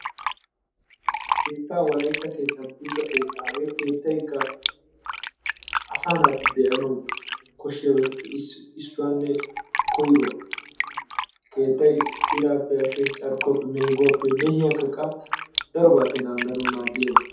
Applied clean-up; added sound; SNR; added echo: none; Fill (with liquid); 5 dB; reverberation time 0.6 s.